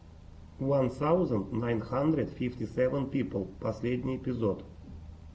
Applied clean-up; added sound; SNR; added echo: none; none; none; none.